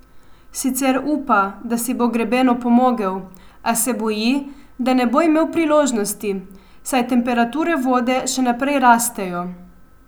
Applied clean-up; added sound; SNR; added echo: none; none; none; none.